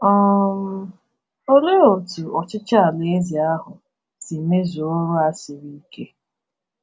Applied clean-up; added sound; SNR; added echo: none; none; none; none.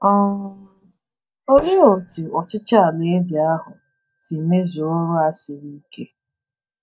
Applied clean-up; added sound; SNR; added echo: neural mask model DeepFilterNet 3.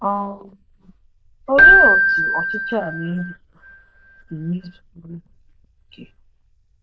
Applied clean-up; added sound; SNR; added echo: neural diffusion model UNIVERSE++.